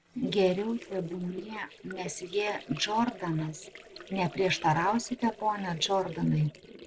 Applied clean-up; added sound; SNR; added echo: neural separator model SepFormer DNS4.